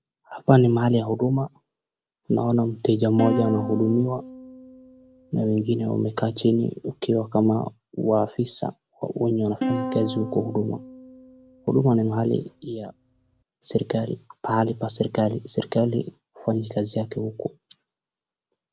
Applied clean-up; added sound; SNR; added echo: none; Plucked string instrument; 10 dB; none.